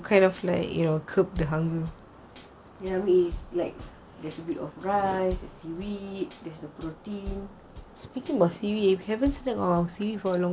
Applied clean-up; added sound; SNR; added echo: none; Bass drum / Snare drum / Drum kit; 16 dB; none.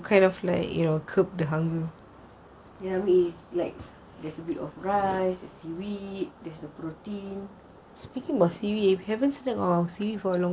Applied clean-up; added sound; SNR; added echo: none; none; none; none.